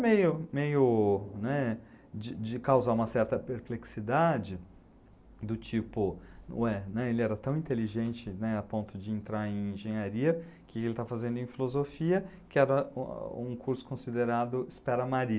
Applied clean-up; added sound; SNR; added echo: none; none; none; none.